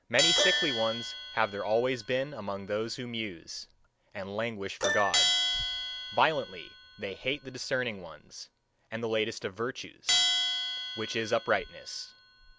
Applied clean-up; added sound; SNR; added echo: none; Bell + Keyboard (musical); 1 dB; none.